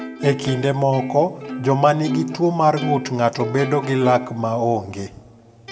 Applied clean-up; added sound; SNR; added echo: none; Plucked string instrument; 11 dB; reverberation time 1.8 s.